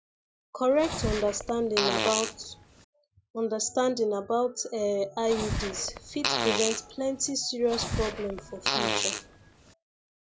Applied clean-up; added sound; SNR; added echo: none; Fart; 2 dB; none.